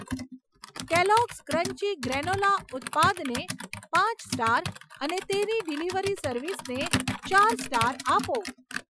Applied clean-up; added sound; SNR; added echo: classical method Wiener filter.